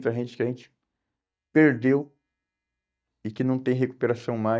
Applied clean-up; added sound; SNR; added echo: neural mask model DeepFilterNet 3.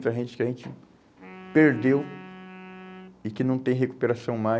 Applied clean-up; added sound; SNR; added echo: none; Wind instrument, woodwind instrument; 19 dB; none.